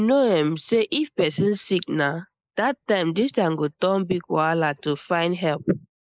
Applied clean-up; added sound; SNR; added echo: neural mask model Resemble Enhance denoiser.